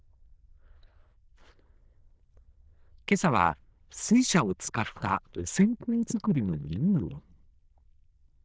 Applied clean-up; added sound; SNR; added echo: neural diffusion model UNIVERSE++.